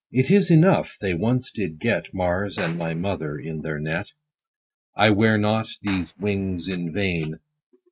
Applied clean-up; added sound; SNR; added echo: neural mask model RNNoise.